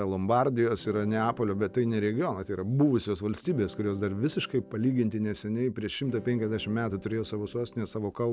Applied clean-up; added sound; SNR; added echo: none; Electric guitar / Strum; 20 dB; none.